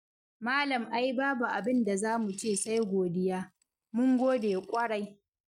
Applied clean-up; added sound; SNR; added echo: neural mask model RNNoise.